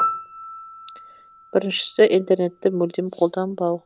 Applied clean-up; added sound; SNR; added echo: none; Piano; 11 dB; none.